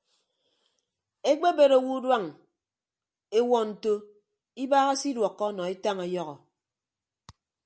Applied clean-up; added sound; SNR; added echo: none; none; none; none.